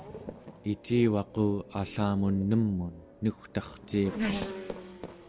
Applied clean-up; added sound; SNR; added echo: none; Race car, auto racing / Accelerating, revving, vroom; 10 dB; none.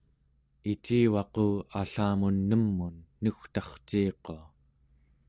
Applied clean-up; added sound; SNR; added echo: none; none; none; none.